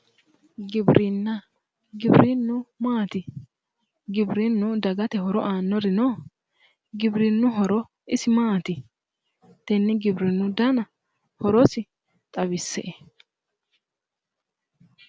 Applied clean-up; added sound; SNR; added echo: none; none; none; none.